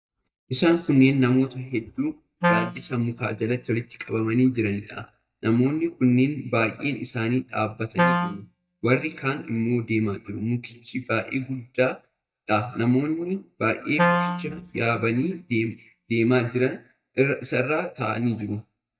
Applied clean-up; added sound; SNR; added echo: neural mask model DeepFilterNet 3.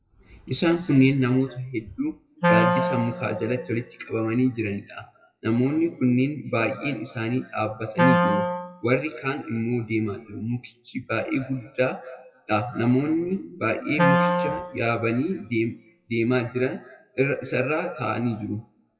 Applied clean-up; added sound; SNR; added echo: classical method WPE with log-MMSE.